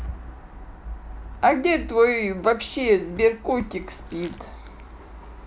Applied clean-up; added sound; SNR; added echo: none; none; none; none.